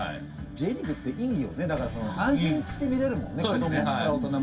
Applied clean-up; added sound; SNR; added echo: none; Drum kit; 14 dB; reverberation time 0.2 s.